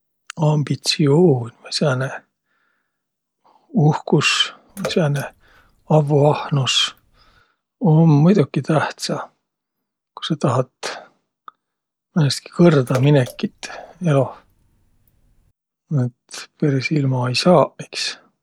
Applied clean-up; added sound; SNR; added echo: none; Bathtub (filling or washing) / Water / Splash, splatter; 18 dB; none.